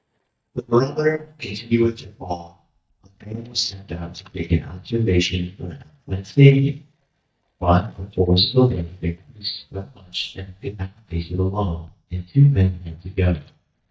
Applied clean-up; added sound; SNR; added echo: neural mask model DeepFilterNet 3.